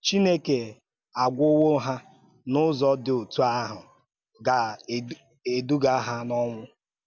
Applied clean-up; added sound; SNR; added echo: none; none; none; none.